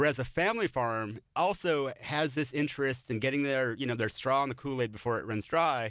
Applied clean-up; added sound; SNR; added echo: none; none; none; none.